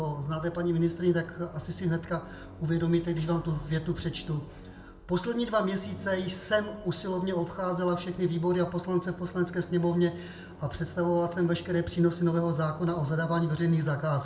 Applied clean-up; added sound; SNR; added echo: none; Musical instrument; 19 dB; reverberation time 0.4 s.